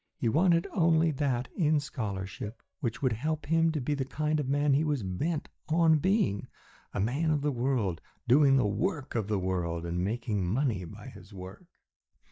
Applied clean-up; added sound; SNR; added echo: neural mask model DeepFilterNet 3.